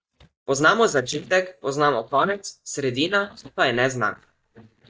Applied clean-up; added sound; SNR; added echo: neural mask model DeepFilterNet 3.